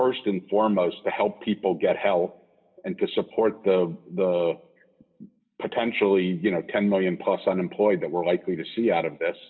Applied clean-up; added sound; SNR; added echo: none; none; none; reverberation time 0.2 s.